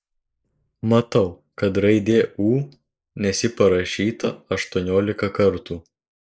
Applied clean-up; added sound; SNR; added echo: neural mask model Resemble Enhance denoiser.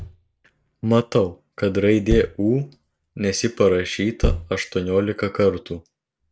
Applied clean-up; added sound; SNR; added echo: none; Thump, thud; 9 dB; none.